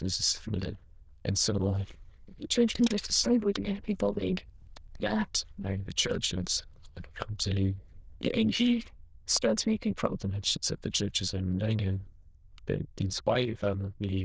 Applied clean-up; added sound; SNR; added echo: neural diffusion model UNIVERSE++.